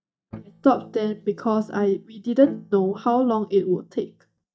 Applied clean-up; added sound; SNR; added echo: neural mask model DeepFilterNet 3.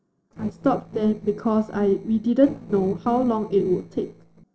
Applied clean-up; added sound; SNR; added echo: neural separator model SepFormer DNS4.